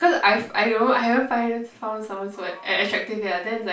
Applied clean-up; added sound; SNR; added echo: none; none; none; reverberation time 0.3 s.